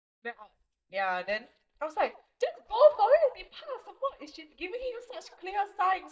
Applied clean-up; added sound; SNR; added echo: neural mask model DeepFilterNet 3.